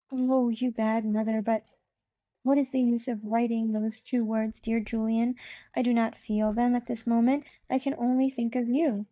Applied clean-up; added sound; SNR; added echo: neural mask model DeepFilterNet 3.